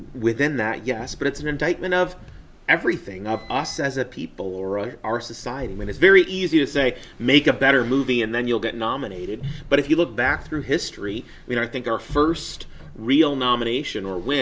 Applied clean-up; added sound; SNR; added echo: none; none; none; none.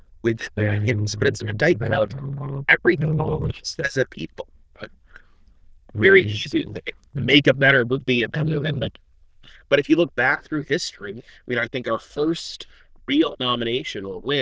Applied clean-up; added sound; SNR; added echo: neural diffusion model UNIVERSE++.